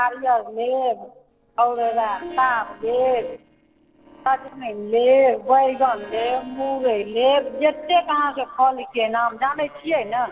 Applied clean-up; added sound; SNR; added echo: neural separator model SepFormer DNS4.